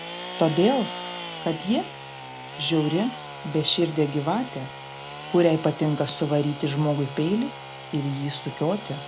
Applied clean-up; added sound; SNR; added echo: none; Sawing / Engine; 11 dB; none.